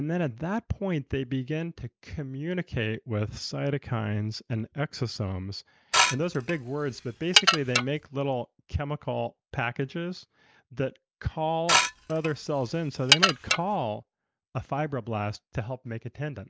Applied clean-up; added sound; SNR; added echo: none; Dishes, pots, and pans / Glass; -4 dB; none.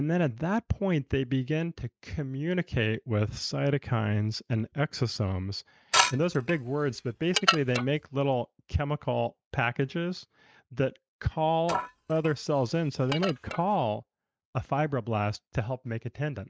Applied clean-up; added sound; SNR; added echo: neural mask model RNNoise.